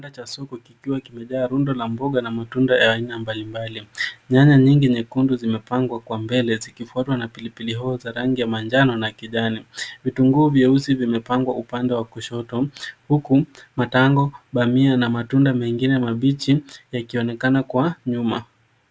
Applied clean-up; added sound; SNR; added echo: none; none; none; none.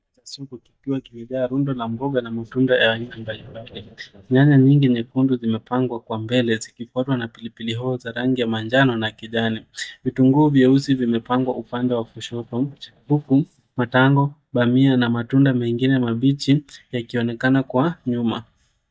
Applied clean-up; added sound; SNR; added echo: neural mask model DeepFilterNet 3.